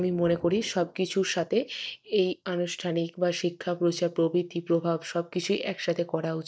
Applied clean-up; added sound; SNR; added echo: neural mask model DeepFilterNet 3.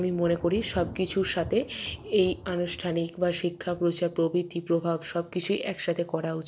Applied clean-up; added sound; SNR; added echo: none; Thunder; 17 dB; none.